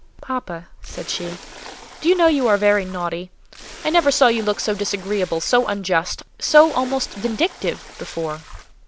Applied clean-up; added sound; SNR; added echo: none; Splash, splatter; 18 dB; none.